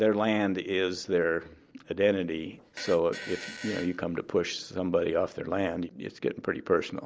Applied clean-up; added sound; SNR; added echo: none; Fart; 14 dB; none.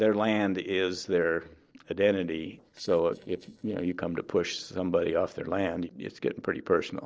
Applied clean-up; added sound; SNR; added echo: neural separator model SepFormer DNS4.